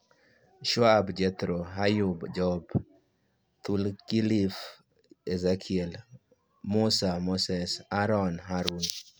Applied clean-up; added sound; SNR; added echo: none; none; none; none.